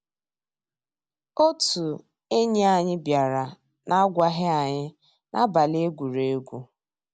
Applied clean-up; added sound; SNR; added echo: none; none; none; none.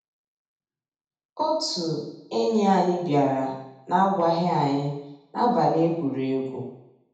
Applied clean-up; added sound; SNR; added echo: none; none; none; reverberation time 0.8 s.